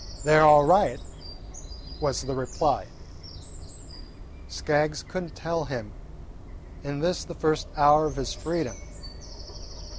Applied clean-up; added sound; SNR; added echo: none; Bird vocalization, bird call, bird song; 12 dB; none.